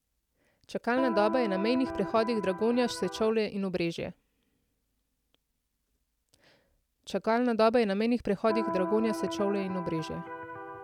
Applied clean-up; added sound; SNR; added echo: none; Electric guitar; 5 dB; none.